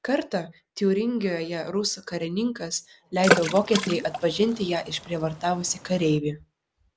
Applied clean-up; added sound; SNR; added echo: none; Water / Splash, splatter; 3 dB; none.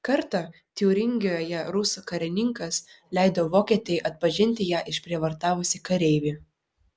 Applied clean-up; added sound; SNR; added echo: none; none; none; none.